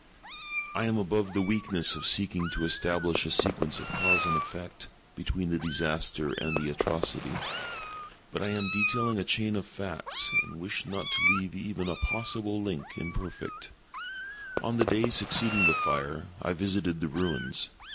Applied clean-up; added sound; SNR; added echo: none; Fireworks + Meow; 2 dB; none.